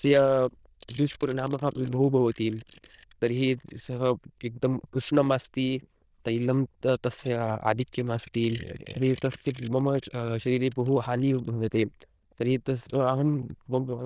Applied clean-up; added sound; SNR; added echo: neural diffusion model UNIVERSE++.